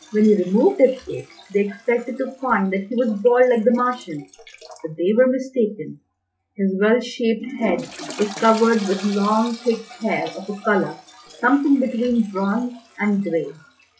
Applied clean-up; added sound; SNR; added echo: classical method log-MMSE.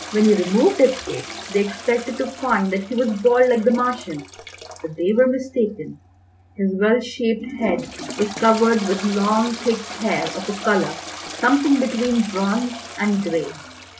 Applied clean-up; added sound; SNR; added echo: none; Toilet flush; 13 dB; none.